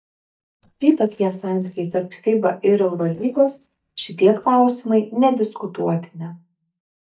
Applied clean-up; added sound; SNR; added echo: neural mask model DeepFilterNet 3.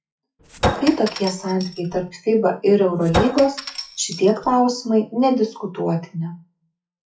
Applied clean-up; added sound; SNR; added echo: classical method WPE with log-MMSE.